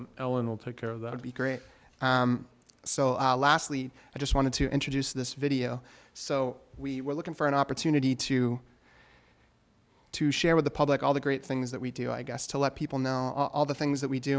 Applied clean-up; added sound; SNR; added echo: none; none; none; none.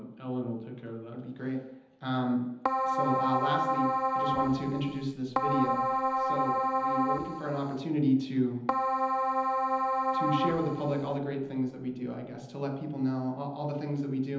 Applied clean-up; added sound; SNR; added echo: none; Keyboard (musical); -3 dB; reverberation time 0.9 s.